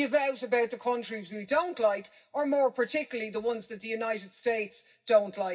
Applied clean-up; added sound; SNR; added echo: none; none; none; reverberation time 0.4 s.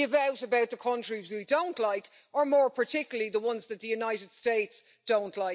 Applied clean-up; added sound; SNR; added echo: none; none; none; none.